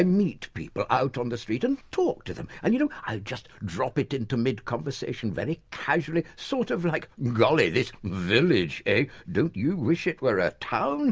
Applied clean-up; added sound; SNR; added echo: none; none; none; none.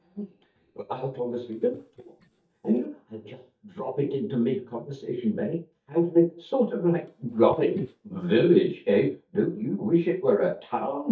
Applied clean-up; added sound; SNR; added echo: neural mask model DeepFilterNet 3.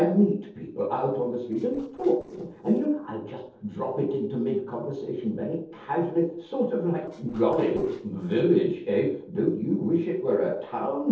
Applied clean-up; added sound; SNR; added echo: neural separator model SepFormer DNS4.